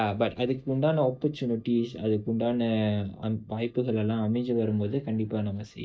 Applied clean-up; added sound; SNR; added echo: neural mask model DeepFilterNet 3.